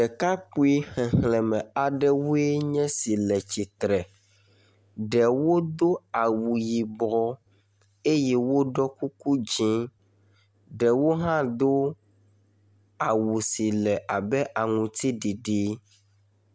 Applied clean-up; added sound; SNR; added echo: none; none; none; none.